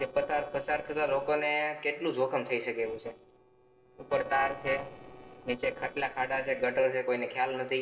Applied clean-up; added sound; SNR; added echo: neural separator model SepFormer DNS4.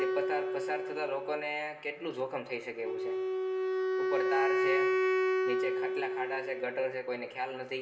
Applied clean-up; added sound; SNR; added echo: none; Wind instrument, woodwind instrument; -4 dB; reverberation time 0.7 s.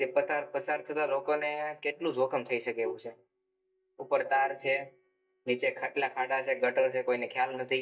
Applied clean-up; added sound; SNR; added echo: neural mask model DeepFilterNet 3.